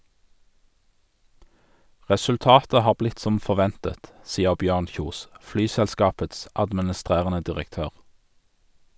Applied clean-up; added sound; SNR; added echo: none; none; none; none.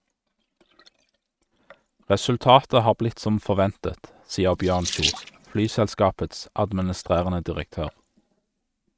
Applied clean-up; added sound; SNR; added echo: neural mask model RNNoise.